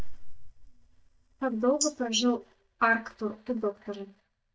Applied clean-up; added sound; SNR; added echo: neural mask model DeepFilterNet 3.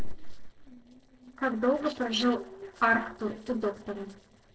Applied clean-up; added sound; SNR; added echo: neural separator model SepFormer DNS4.